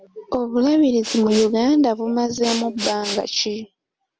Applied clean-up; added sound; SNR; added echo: none; Respiratory sounds; 12 dB; none.